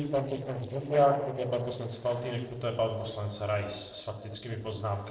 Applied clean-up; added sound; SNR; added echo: neural separator model SepFormer DNS4.